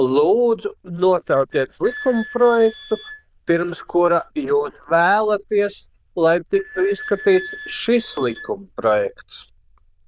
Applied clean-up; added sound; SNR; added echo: neural diffusion model UNIVERSE++.